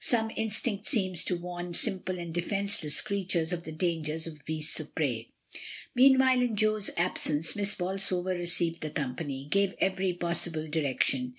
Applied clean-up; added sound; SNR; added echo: none; none; none; none.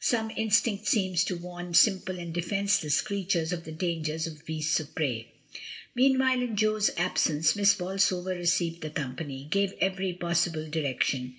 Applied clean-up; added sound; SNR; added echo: none; none; none; reverberation time 0.7 s.